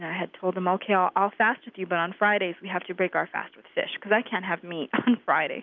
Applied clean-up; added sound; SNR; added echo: none; none; none; none.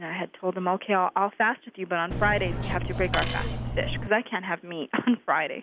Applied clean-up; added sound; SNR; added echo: none; Cutlery, silverware; 0 dB; none.